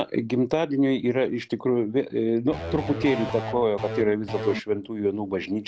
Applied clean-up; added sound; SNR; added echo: none; Electric guitar / Bass guitar; 7 dB; none.